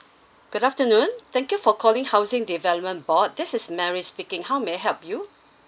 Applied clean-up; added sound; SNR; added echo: none; none; none; none.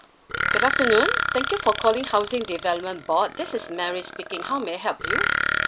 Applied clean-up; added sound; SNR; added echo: none; Burping, eructation; 2 dB; none.